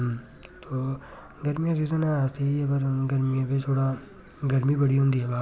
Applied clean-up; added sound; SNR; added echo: none; none; none; none.